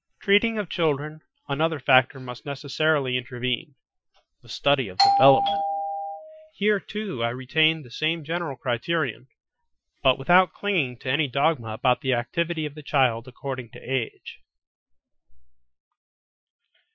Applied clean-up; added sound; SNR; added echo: classical method Wiener filter.